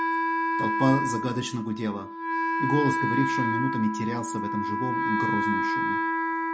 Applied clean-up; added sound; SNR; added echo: none; Wind instrument, woodwind instrument; -2 dB; none.